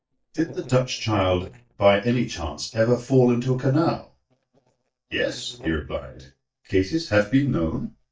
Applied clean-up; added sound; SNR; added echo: neural mask model DeepFilterNet 3.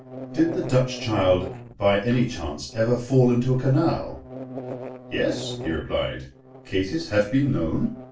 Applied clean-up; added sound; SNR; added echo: none; Buzz; 14 dB; reverberation time 0.3 s.